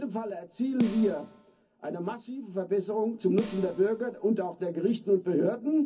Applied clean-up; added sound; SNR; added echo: none; Snare drum; 13 dB; reverberation time 0.4 s.